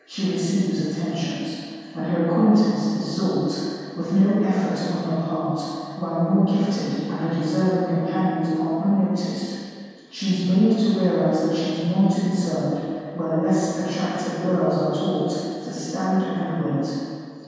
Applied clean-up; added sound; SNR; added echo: none; none; none; reverberation time 2.1 s.